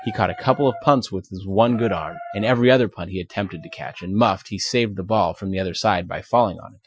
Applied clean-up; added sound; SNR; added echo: classical method Wiener filter.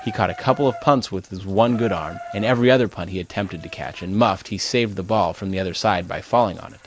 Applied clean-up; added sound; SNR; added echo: none; Bathtub (filling or washing) / Water tap, faucet; 19 dB; none.